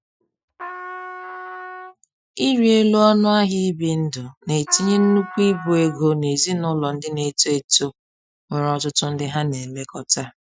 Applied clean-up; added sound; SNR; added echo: classical method Wiener filter.